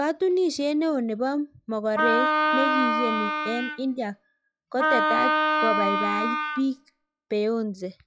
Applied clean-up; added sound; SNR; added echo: classical method log-MMSE.